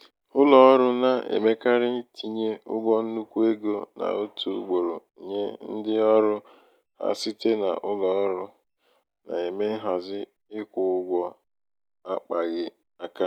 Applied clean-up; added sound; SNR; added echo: none; none; none; none.